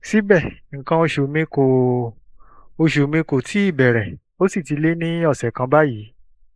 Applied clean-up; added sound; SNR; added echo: neural mask model Resemble Enhance denoiser.